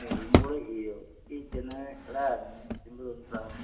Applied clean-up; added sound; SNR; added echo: none; Drawer open or close; -4 dB; reverberation time 1.2 s.